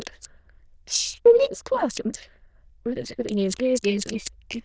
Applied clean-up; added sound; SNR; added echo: neural diffusion model UNIVERSE++.